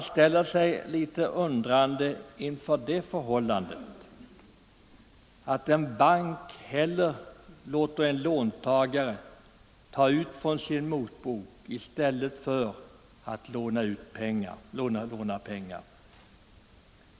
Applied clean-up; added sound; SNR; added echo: none; none; none; none.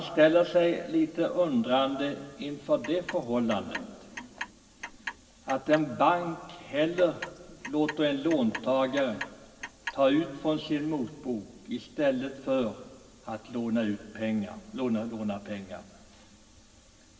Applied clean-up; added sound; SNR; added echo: none; Clock; 13 dB; reverberation time 1.7 s.